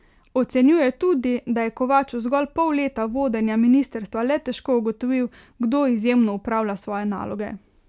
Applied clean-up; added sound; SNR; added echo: none; none; none; none.